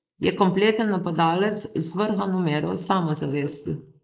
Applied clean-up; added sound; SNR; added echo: neural mask model Resemble Enhance denoiser.